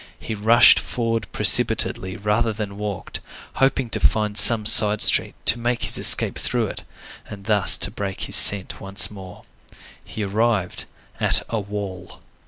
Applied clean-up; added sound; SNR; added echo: none; none; none; none.